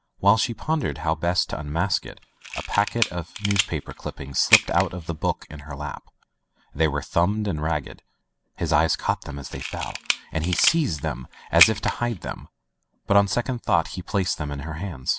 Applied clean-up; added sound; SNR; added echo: none; Camera; 3 dB; none.